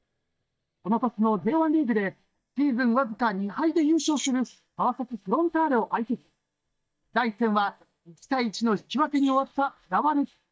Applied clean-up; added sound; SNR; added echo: neural mask model DeepFilterNet 3.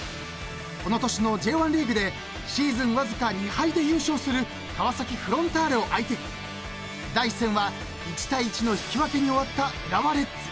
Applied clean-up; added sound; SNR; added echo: none; none; none; none.